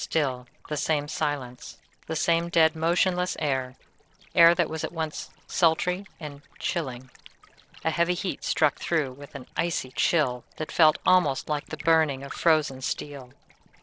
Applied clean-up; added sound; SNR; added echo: neural separator model SepFormer DNS4.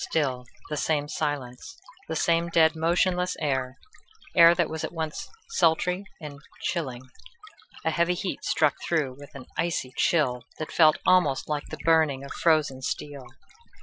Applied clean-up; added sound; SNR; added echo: classical method Wiener filter.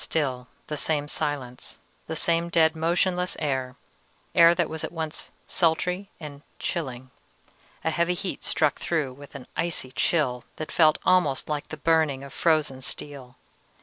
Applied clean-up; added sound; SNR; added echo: none; none; none; none.